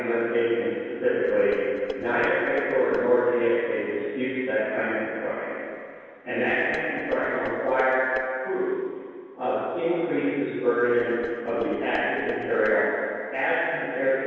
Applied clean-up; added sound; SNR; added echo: neural separator model SepFormer DNS4.